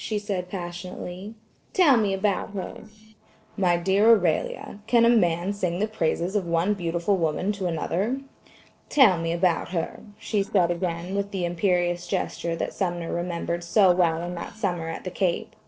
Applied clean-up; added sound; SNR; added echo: neural separator model SepFormer DNS4.